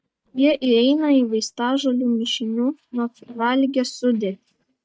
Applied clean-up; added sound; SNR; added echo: neural mask model DeepFilterNet 3.